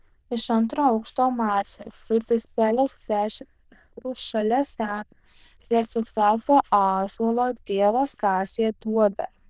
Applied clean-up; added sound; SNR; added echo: neural diffusion model UNIVERSE++.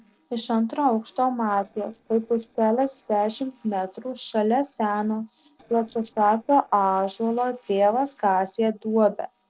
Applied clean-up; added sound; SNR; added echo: neural separator model SepFormer DNS4.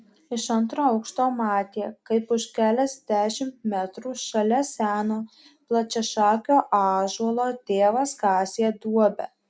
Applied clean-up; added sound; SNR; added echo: none; none; none; none.